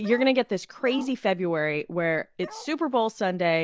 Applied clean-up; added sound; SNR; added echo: none; Bark; 19 dB; none.